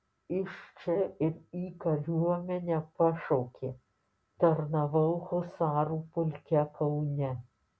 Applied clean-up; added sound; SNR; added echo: none; none; none; none.